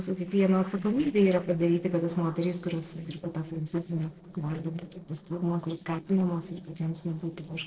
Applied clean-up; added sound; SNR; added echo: neural separator model SepFormer DNS4.